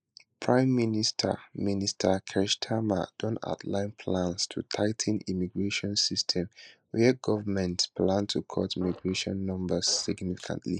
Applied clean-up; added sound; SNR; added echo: neural mask model Resemble Enhance denoiser.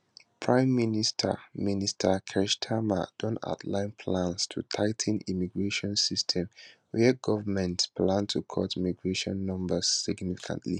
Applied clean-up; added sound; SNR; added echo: none; none; none; none.